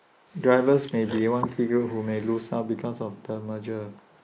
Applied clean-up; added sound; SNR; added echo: neural mask model Resemble Enhance denoiser.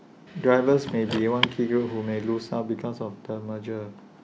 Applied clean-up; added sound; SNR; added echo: none; Car; 8 dB; none.